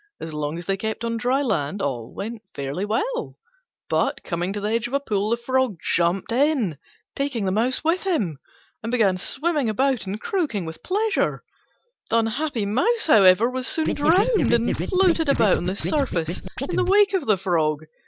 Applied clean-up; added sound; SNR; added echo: none; Scratching (performance technique); 4 dB; none.